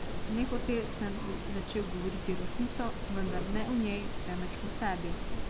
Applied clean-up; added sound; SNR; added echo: none; Insect; -3 dB; none.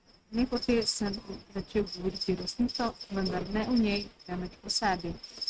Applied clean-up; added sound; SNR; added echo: neural mask model RNNoise.